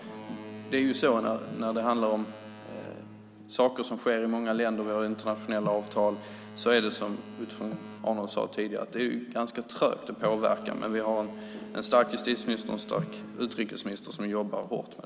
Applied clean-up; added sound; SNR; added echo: none; Boat, Water vehicle; 15 dB; none.